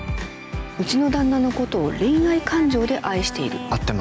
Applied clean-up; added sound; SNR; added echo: none; none; none; none.